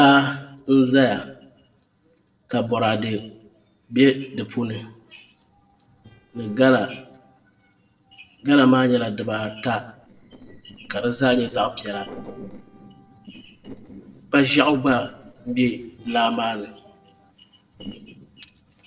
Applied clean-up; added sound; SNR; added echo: neural separator model SepFormer DNS4.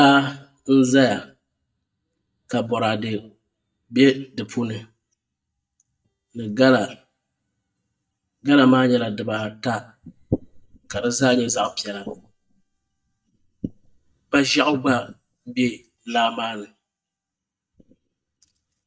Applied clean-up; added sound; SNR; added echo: neural mask model DeepFilterNet 3.